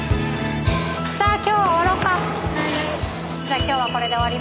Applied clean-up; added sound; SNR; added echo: none; none; none; none.